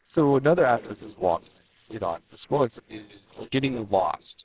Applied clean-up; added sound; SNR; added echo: neural separator model SepFormer WHAMR!.